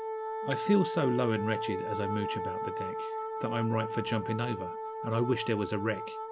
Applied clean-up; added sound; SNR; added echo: none; Wind instrument, woodwind instrument; 4 dB; none.